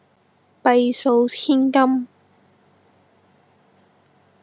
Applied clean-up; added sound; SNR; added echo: none; none; none; none.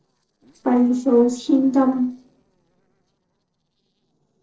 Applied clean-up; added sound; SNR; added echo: neural separator model SepFormer DNS4.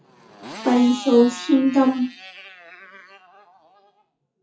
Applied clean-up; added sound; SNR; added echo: classical method WPE with log-MMSE.